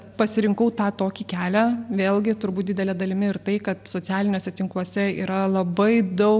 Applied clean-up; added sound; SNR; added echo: none; none; none; none.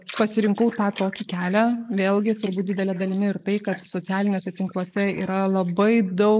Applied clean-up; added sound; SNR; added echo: neural mask model Resemble Enhance denoiser.